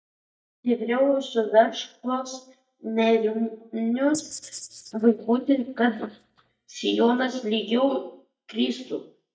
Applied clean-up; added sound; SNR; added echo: neural mask model DeepFilterNet 3.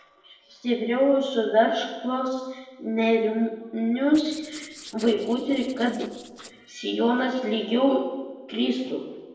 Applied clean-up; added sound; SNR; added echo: neural separator model SepFormer DNS4.